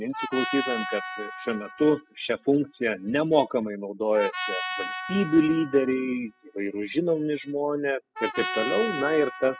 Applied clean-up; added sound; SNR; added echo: classical method spectral subtraction.